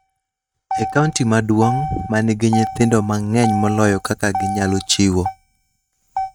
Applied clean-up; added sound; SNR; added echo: neural mask model RNNoise.